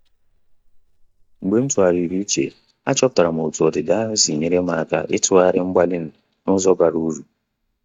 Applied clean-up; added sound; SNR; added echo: neural mask model DeepFilterNet 3.